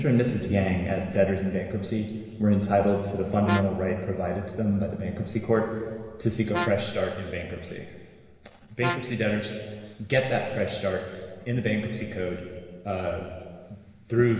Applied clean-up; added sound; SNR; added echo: none; Brass instrument; 10 dB; reverberation time 1.6 s.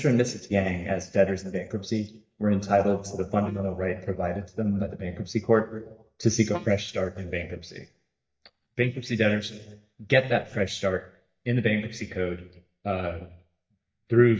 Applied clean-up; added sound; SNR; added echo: neural mask model DeepFilterNet 3.